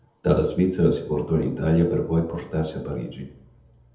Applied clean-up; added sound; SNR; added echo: none; none; none; reverberation time 0.7 s.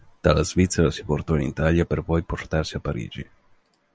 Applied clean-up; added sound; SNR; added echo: none; none; none; none.